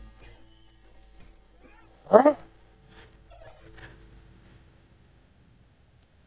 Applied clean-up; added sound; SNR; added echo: neural mask model DeepFilterNet 3.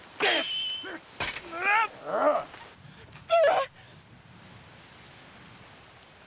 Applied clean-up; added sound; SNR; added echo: none; none; none; none.